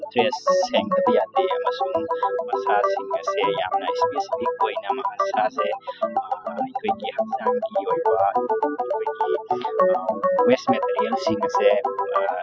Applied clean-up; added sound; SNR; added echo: classical method spectral subtraction.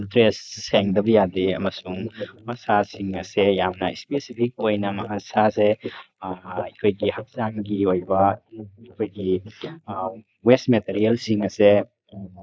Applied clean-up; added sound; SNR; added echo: neural mask model Resemble Enhance denoiser.